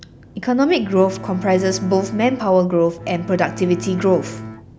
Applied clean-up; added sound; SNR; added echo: none; Bowed string instrument; 13 dB; none.